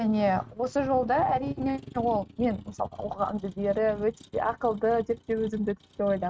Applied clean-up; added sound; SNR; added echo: neural mask model RNNoise.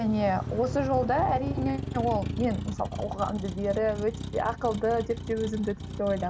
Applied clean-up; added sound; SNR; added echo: none; Motor vehicle (road); 6 dB; none.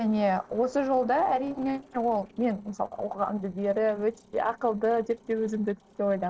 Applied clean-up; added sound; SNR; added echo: neural separator model SepFormer DNS4.